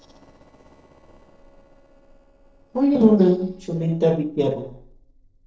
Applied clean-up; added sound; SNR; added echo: neural separator model SepFormer DNS4.